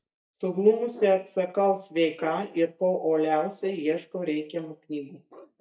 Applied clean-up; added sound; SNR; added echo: neural mask model DeepFilterNet 3.